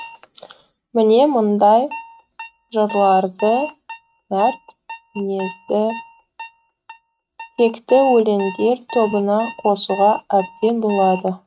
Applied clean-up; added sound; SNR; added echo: neural mask model RNNoise.